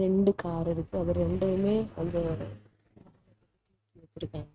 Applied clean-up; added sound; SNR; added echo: neural mask model RNNoise.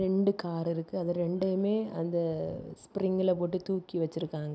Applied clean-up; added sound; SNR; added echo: none; none; none; none.